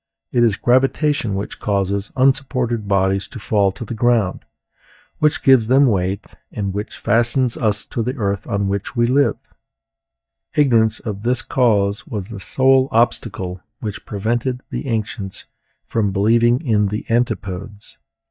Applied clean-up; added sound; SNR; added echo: neural mask model DeepFilterNet 3.